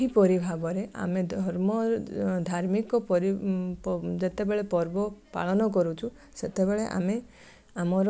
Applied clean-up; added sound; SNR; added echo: none; none; none; none.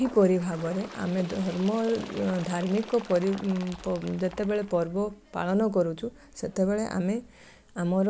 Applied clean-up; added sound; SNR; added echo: none; Bird; 18 dB; none.